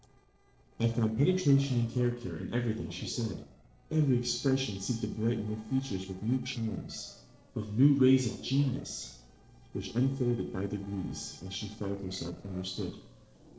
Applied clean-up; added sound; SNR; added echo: neural separator model SepFormer DNS4.